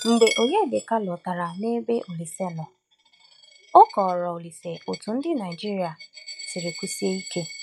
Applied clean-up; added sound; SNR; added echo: classical method log-MMSE.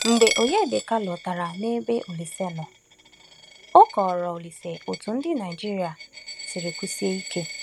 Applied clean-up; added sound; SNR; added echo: none; Coin (dropping); 11 dB; none.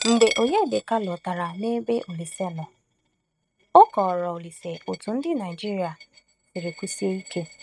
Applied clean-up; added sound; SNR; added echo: neural mask model RNNoise.